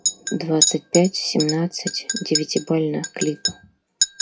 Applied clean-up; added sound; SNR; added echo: classical method WPE with log-MMSE.